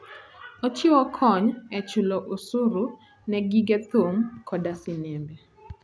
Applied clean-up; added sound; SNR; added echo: none; none; none; none.